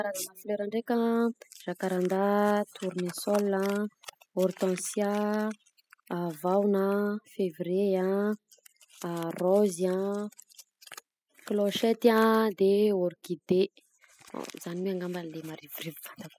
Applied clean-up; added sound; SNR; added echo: classical method spectral subtraction.